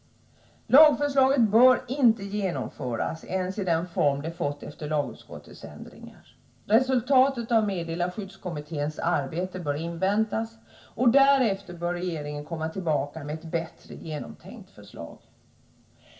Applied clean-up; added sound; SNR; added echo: none; none; none; reverberation time 0.2 s.